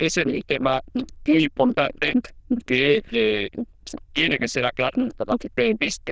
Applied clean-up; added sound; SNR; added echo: neural diffusion model UNIVERSE++.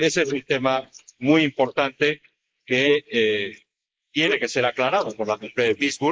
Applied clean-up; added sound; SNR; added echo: neural mask model Resemble Enhance denoiser.